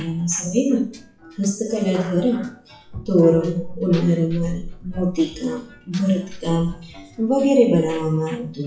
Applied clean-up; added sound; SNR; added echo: classical method WPE with log-MMSE.